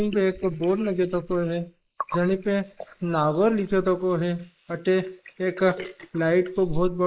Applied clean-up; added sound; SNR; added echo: neural mask model Resemble Enhance denoiser.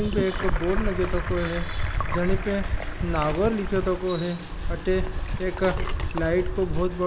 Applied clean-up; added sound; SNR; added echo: none; Sink (filling or washing) / Gurgling; 12 dB; none.